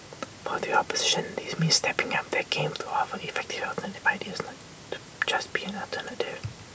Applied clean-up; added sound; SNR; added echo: none; none; none; none.